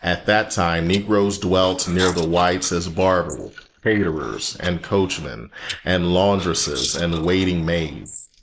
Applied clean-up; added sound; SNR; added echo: neural mask model Resemble Enhance denoiser.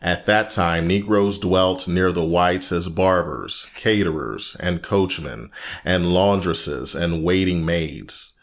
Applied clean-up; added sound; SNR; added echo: none; none; none; none.